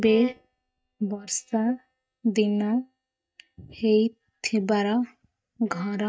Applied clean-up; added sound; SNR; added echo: neural mask model DeepFilterNet 3.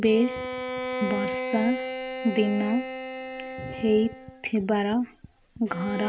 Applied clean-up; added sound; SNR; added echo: none; Bowed string instrument; 7 dB; none.